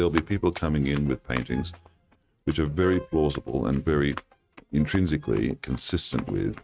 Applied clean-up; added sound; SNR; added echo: neural mask model RNNoise.